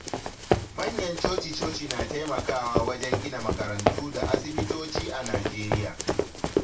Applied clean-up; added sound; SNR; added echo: none; Run; -3 dB; reverberation time 0.2 s.